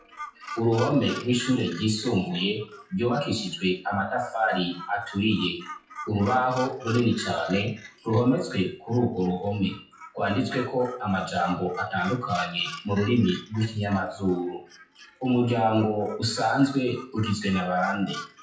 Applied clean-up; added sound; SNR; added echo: classical method WPE with log-MMSE.